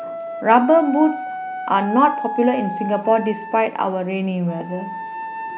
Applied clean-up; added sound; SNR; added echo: none; Wind instrument, woodwind instrument; 10 dB; none.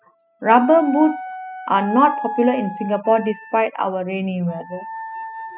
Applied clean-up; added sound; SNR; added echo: classical method spectral subtraction.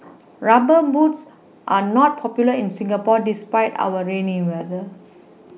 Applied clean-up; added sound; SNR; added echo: none; none; none; none.